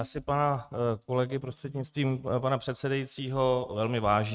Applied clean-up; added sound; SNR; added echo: neural mask model RNNoise.